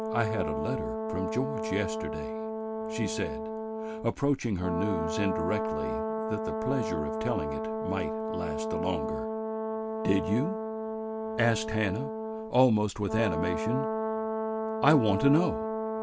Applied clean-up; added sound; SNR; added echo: none; Brass instrument; 1 dB; none.